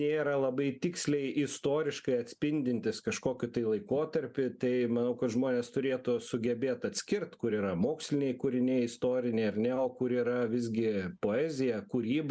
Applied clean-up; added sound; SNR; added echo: none; none; none; none.